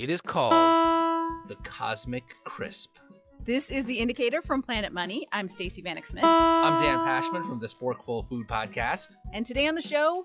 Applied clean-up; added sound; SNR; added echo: classical method log-MMSE.